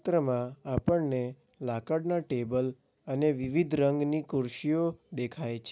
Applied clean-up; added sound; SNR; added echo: none; none; none; none.